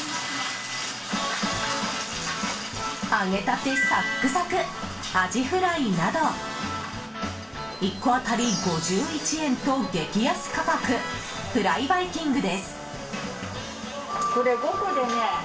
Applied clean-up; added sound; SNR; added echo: none; none; none; reverberation time 0.3 s.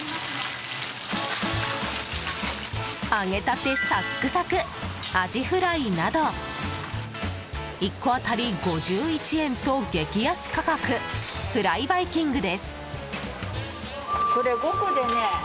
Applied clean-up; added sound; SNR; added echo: none; none; none; none.